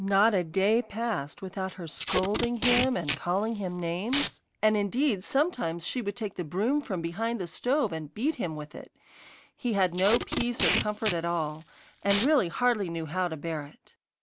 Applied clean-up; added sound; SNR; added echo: none; Packing tape, duct tape; 4 dB; none.